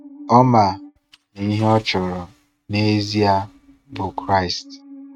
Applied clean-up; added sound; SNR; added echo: neural mask model RNNoise.